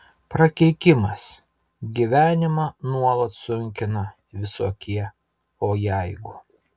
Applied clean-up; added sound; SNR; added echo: none; none; none; none.